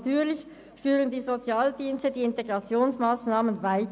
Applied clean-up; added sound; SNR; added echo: none; none; none; none.